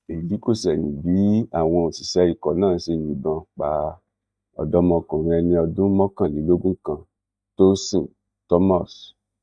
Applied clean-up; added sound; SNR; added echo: neural mask model DeepFilterNet 3.